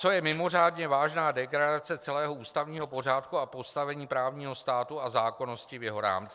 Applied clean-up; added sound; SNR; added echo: neural separator model SepFormer DNS4.